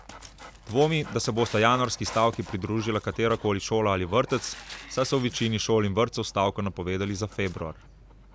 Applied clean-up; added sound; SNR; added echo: none; Dog; 18 dB; none.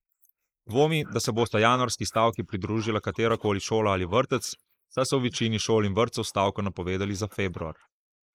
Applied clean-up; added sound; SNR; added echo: neural mask model Resemble Enhance denoiser.